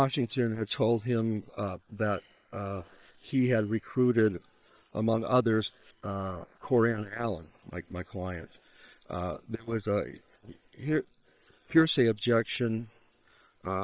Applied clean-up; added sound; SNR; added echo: neural separator model SepFormer WHAM!.